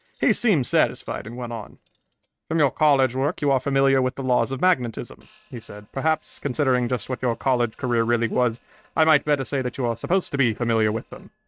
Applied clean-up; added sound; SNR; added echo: neural mask model RNNoise.